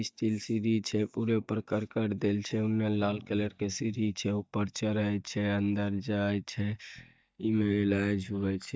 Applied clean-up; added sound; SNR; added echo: neural mask model DeepFilterNet 3.